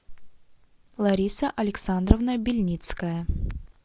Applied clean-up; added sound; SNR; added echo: none; none; none; none.